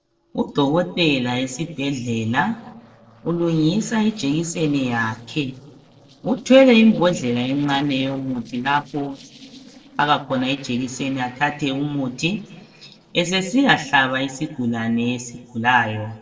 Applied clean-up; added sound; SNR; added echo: neural separator model SepFormer DNS4.